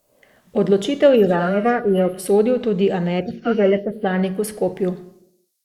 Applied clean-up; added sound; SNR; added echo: neural mask model Resemble Enhance denoiser.